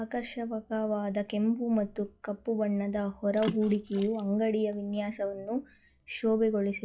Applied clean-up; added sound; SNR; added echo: classical method log-MMSE.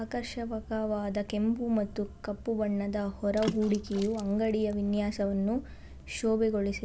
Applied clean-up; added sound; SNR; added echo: none; Water / Splash, splatter; 13 dB; none.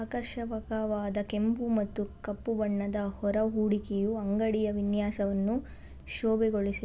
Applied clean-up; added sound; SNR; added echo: none; none; none; none.